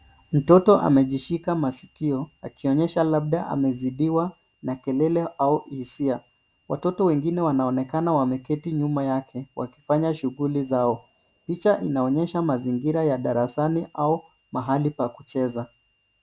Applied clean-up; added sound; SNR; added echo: none; none; none; none.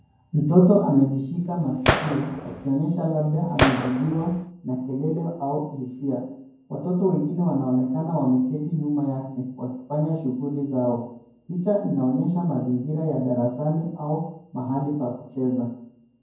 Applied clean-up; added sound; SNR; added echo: none; Gunshot, gunfire; 3 dB; reverberation time 0.9 s.